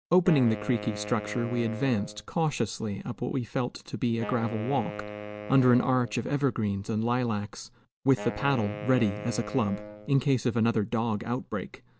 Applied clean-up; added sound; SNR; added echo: none; Wind instrument, woodwind instrument; 13 dB; none.